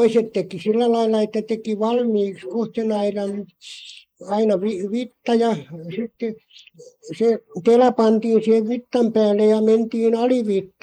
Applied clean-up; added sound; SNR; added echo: neural mask model Resemble Enhance denoiser.